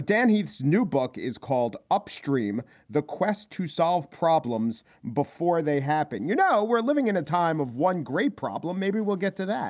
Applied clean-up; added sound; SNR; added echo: none; none; none; none.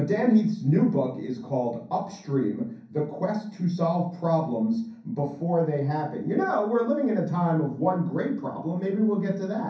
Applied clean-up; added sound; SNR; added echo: none; none; none; reverberation time 0.6 s.